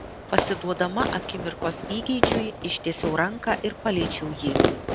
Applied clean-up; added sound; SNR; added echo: none; Fireworks; 0 dB; none.